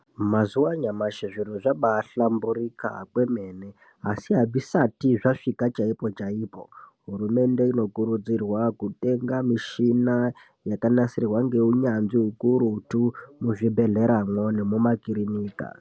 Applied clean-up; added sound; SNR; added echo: none; none; none; none.